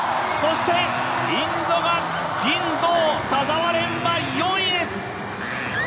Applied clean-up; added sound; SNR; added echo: none; Screech; 11 dB; none.